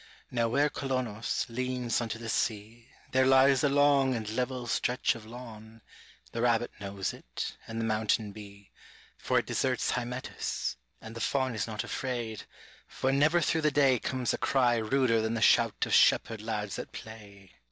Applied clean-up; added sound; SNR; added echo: none; none; none; none.